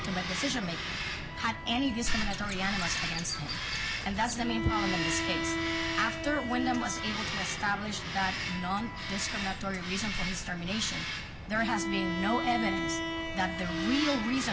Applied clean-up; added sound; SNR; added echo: none; Bowed string instrument + Bird vocalization, bird call, bird song; 1 dB; none.